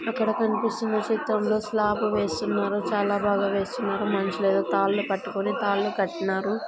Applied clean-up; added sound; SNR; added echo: none; none; none; none.